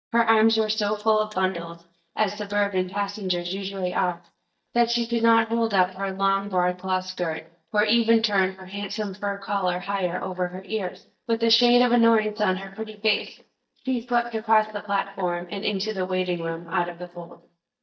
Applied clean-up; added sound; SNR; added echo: neural mask model DeepFilterNet 3.